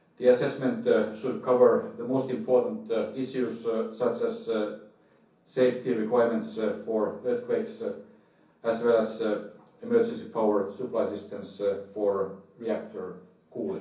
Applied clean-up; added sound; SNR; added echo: none; none; none; reverberation time 0.6 s.